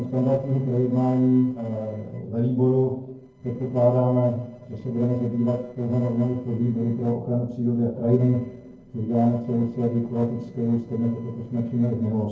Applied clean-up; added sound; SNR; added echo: neural separator model SepFormer DNS4.